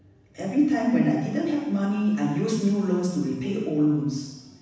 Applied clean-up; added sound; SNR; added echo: none; none; none; reverberation time 1.1 s.